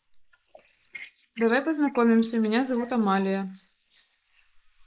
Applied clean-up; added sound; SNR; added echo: neural mask model Resemble Enhance denoiser.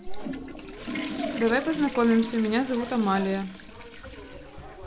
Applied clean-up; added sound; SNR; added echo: none; Toilet flush / Water; 11 dB; none.